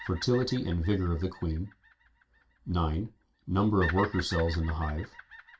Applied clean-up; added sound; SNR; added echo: none; Bird vocalization, bird call, bird song; 14 dB; reverberation time 0.2 s.